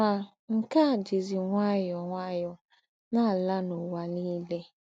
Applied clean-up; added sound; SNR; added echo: none; none; none; none.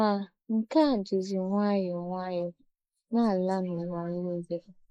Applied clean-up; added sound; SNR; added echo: neural mask model Resemble Enhance denoiser.